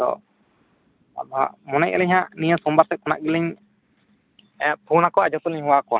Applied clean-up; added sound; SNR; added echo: none; none; none; none.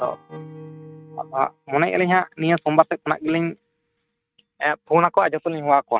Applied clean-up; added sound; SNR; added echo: neural mask model RNNoise.